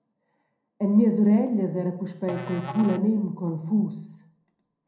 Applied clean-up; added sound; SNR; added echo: none; Musical instrument; 15 dB; reverberation time 0.2 s.